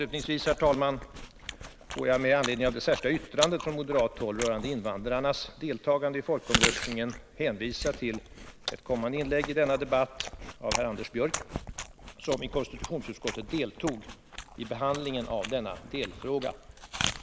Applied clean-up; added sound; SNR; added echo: none; Chewing, mastication; 7 dB; none.